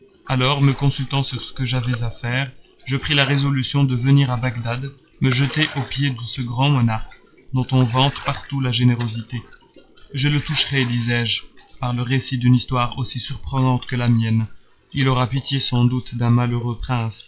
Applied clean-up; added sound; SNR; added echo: classical method WPE with log-MMSE.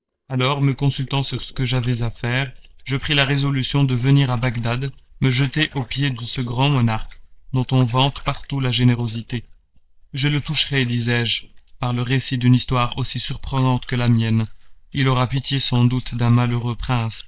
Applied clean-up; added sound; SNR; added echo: neural mask model DeepFilterNet 3.